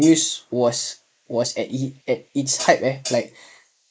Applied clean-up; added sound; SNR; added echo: neural mask model Resemble Enhance denoiser.